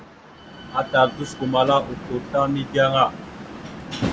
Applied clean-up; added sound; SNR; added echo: none; Slam; 11 dB; none.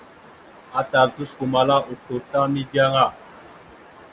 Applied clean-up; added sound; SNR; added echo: none; none; none; none.